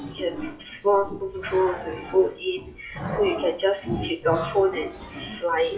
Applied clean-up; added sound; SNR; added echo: classical method WPE with log-MMSE.